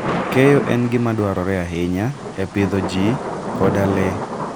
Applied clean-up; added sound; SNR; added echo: none; Thunder / Rain; 6 dB; none.